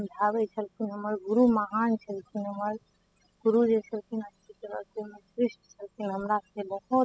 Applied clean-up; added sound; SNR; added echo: classical method spectral subtraction.